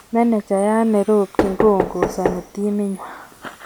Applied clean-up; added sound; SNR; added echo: none; Knock; 7 dB; none.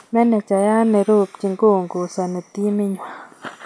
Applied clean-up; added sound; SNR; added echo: none; none; none; none.